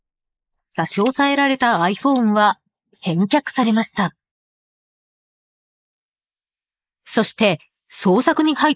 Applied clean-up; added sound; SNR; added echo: neural mask model Resemble Enhance denoiser.